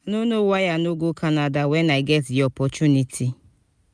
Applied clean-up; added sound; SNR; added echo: none; none; none; none.